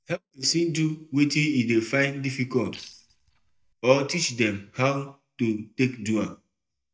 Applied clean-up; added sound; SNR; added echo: neural mask model DeepFilterNet 3.